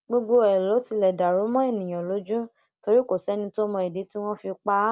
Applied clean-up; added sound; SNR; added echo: none; none; none; none.